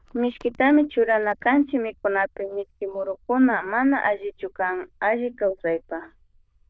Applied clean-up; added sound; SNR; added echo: neural diffusion model UNIVERSE++.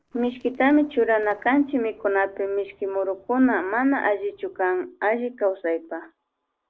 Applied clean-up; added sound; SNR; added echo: neural separator model SepFormer DNS4.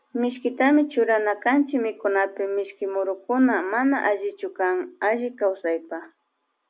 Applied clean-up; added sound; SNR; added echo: none; none; none; none.